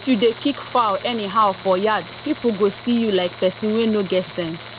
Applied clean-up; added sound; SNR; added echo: none; Tools; 15 dB; none.